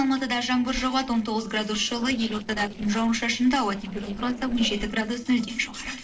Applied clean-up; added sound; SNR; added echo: neural separator model SepFormer DNS4.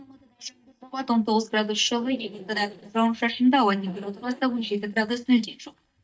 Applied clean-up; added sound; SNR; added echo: neural mask model DeepFilterNet 3.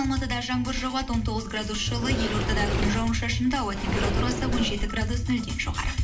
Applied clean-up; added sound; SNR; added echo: none; Sliding door; 3 dB; reverberation time 0.5 s.